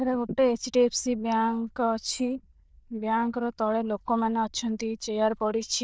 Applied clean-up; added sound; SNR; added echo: neural diffusion model UNIVERSE++.